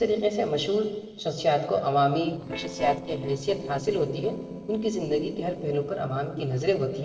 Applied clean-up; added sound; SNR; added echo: neural separator model SepFormer DNS4.